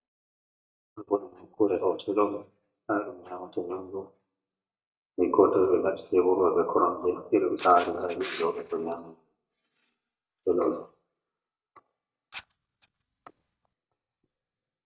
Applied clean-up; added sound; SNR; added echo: neural mask model DeepFilterNet 3.